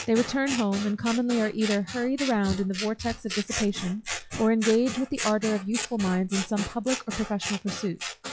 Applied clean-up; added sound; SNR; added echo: classical method log-MMSE.